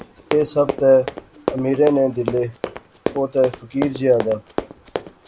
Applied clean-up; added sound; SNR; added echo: none; Run; 9 dB; none.